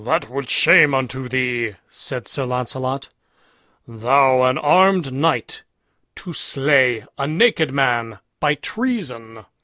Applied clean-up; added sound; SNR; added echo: none; none; none; none.